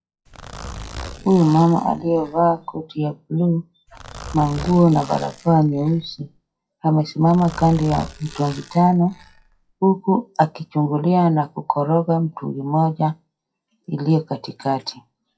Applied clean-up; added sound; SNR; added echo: classical method WPE with log-MMSE.